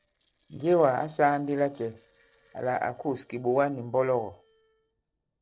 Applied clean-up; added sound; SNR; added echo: neural separator model SepFormer DNS4.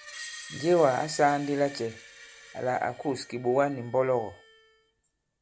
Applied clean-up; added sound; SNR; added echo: none; Screech; 18 dB; none.